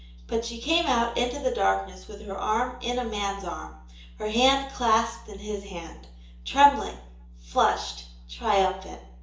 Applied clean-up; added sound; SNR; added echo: none; none; none; reverberation time 0.7 s.